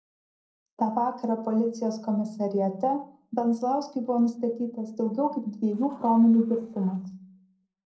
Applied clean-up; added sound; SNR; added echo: neural separator model SepFormer DNS4.